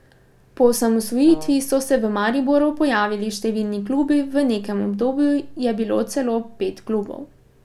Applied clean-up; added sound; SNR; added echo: none; Brass instrument; 19 dB; none.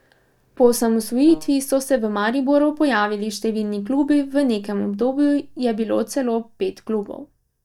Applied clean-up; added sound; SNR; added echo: neural mask model DeepFilterNet 3.